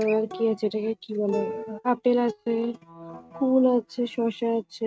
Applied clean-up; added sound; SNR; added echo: neural mask model RNNoise.